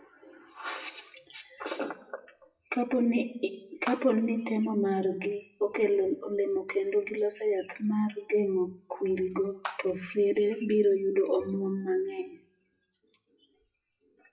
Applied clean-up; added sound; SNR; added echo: classical method WPE with log-MMSE.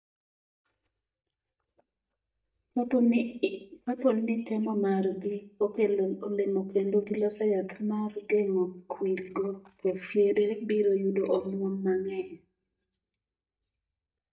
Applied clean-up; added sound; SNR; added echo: neural mask model DeepFilterNet 3.